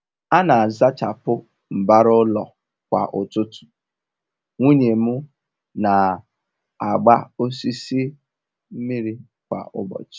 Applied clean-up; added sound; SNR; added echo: none; none; none; none.